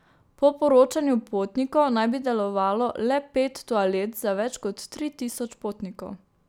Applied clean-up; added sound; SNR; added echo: none; none; none; none.